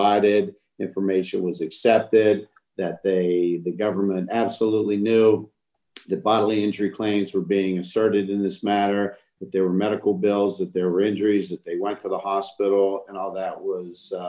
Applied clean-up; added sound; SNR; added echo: none; none; none; none.